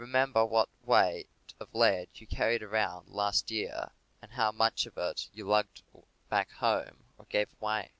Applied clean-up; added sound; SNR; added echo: none; none; none; none.